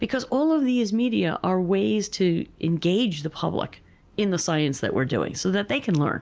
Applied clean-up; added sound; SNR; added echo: none; none; none; none.